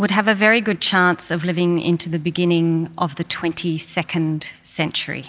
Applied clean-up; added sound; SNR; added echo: none; none; none; none.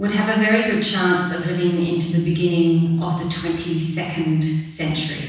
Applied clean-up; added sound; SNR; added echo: none; none; none; reverberation time 1.1 s.